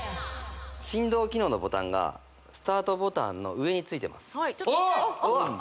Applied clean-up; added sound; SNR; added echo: none; none; none; none.